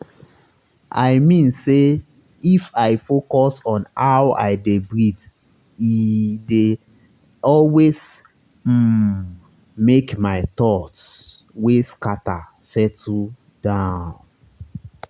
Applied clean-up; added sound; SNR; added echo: none; none; none; none.